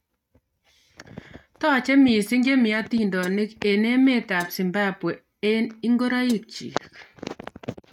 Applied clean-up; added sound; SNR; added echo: neural mask model RNNoise.